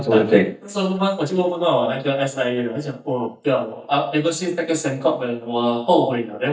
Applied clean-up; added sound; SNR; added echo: neural mask model DeepFilterNet 3.